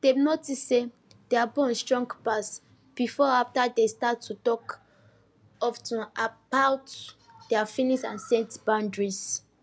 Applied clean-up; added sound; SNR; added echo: none; none; none; none.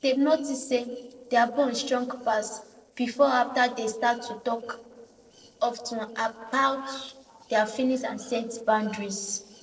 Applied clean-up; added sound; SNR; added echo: neural separator model SepFormer DNS4.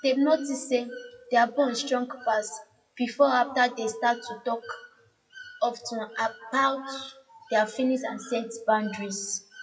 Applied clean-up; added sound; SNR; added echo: classical method WPE with log-MMSE.